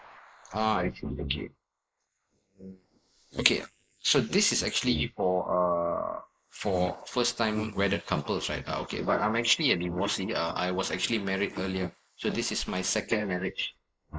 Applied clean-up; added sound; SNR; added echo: neural mask model Resemble Enhance denoiser.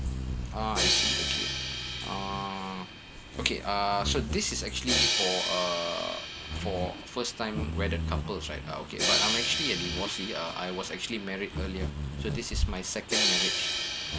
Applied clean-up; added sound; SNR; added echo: none; Bird vocalization, bird call, bird song + Crash cymbal; -2 dB; none.